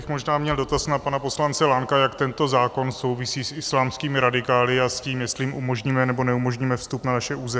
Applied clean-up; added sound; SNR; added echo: none; none; none; none.